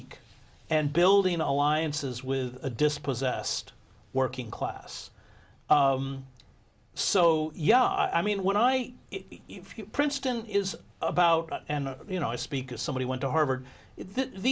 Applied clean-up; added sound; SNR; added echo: none; none; none; none.